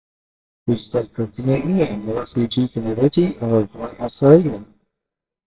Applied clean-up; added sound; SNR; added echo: neural separator model SepFormer WHAMR!.